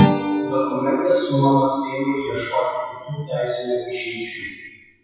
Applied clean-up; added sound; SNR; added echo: classical method WPE with log-MMSE.